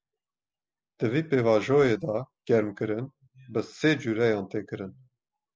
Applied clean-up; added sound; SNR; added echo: none; none; none; none.